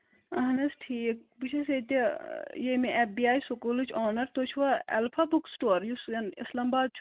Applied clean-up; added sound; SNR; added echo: none; none; none; none.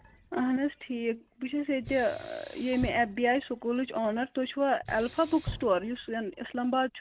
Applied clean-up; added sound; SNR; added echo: none; Sink (filling or washing); 16 dB; none.